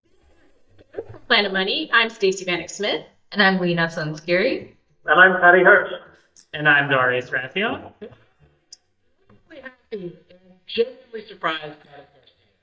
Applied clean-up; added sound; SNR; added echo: neural mask model DeepFilterNet 3.